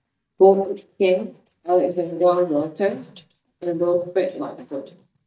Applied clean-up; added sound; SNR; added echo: neural mask model DeepFilterNet 3.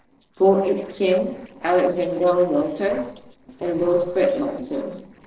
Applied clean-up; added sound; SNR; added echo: neural separator model SepFormer DNS4.